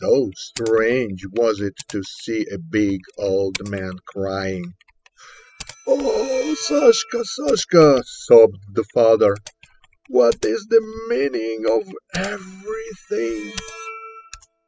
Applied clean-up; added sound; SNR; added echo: classical method spectral subtraction.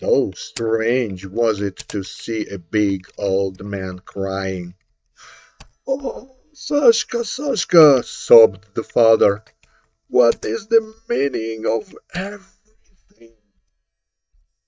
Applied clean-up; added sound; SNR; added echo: neural mask model DeepFilterNet 3.